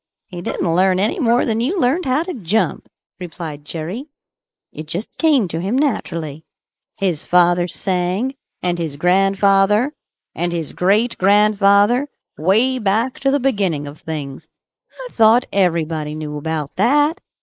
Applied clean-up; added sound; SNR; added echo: neural mask model Resemble Enhance denoiser.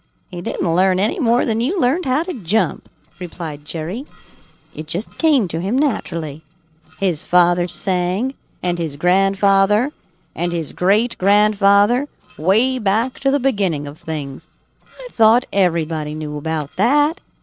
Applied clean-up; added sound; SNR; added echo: neural separator model SepFormer DNS4.